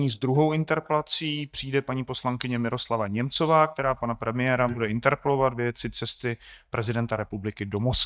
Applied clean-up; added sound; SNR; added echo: neural mask model DeepFilterNet 3.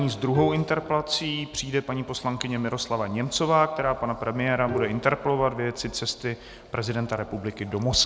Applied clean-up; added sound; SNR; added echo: none; Bowed string instrument; 14 dB; none.